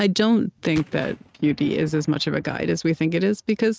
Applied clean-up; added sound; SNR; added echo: neural mask model RNNoise.